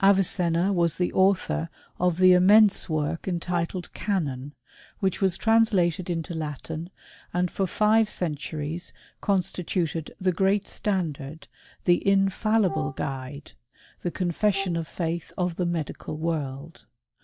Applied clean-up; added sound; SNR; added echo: neural mask model DeepFilterNet 3.